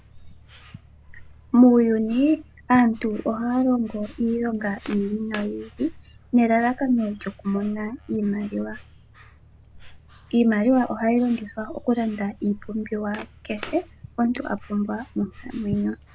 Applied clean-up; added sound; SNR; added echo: none; Walk, footsteps + Insect; 20 dB; none.